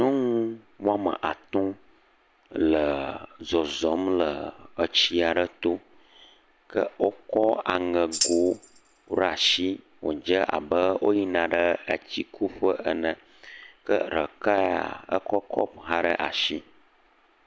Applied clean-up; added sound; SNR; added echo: none; Tambourine; 6 dB; none.